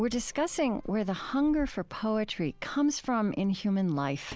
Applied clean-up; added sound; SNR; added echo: none; Keys jangling; 19 dB; none.